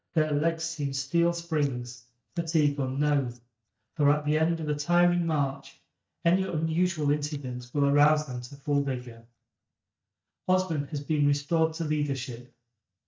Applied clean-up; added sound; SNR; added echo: neural mask model DeepFilterNet 3.